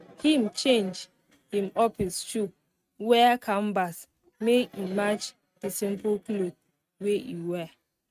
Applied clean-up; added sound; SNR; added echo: neural mask model RNNoise.